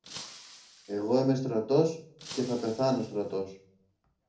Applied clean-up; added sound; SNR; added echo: none; Shatter; 19 dB; reverberation time 0.4 s.